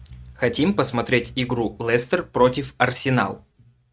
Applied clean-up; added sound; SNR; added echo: neural mask model RNNoise.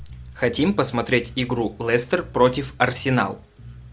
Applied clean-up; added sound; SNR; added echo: none; Bass guitar; 19 dB; none.